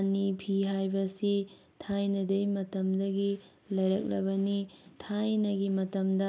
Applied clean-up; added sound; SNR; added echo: none; none; none; none.